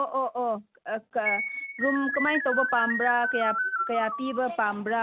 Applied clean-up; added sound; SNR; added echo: none; Keyboard (musical); 1 dB; none.